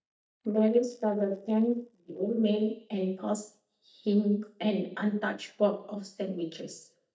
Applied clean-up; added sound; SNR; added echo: neural mask model DeepFilterNet 3.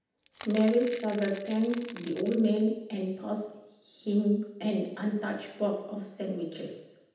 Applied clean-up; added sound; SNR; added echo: none; Crackle / Crushing; 16 dB; reverberation time 0.8 s.